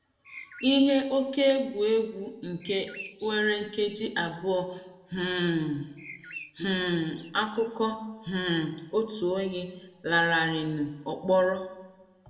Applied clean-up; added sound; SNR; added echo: none; Bird; 18 dB; reverberation time 0.8 s.